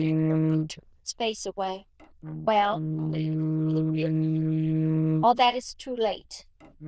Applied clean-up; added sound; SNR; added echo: neural diffusion model UNIVERSE++.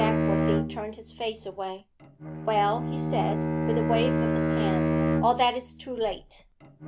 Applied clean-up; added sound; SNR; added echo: none; Bowed string instrument; -2 dB; none.